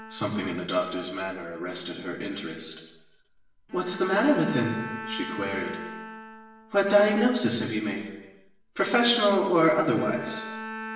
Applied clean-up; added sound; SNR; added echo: none; Bowed string instrument; 14 dB; reverberation time 1.1 s.